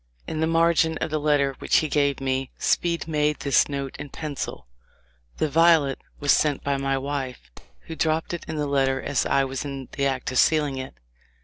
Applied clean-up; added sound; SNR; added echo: neural separator model SepFormer DNS4.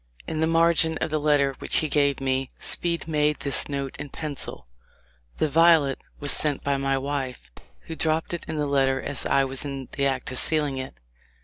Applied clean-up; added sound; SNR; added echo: none; Clapping + Splash, splatter; 17 dB; none.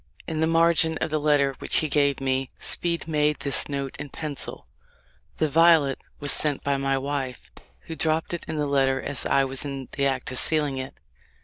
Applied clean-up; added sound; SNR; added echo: neural diffusion model UNIVERSE++.